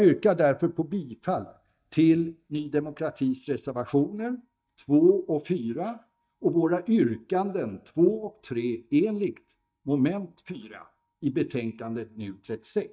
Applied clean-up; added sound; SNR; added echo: neural mask model DeepFilterNet 3.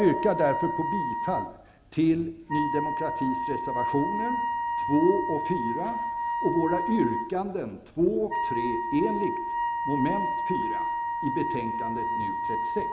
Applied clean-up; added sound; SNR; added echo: none; Wind instrument, woodwind instrument; 1 dB; none.